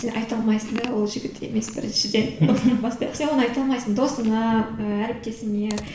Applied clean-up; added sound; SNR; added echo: none; Chewing, mastication; 19 dB; reverberation time 0.8 s.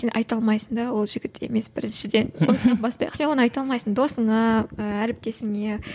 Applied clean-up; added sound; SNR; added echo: none; none; none; none.